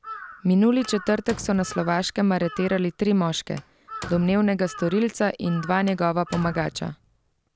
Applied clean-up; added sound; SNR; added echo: none; Bird vocalization, bird call, bird song / Crow + Slam; 17 dB; none.